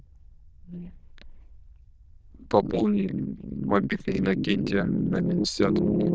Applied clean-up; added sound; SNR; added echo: neural diffusion model UNIVERSE++.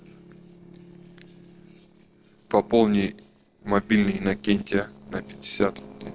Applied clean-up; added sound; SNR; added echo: neural separator model SepFormer DNS4.